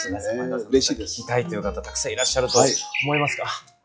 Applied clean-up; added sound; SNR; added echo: classical method log-MMSE.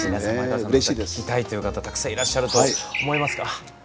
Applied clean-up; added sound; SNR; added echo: none; none; none; none.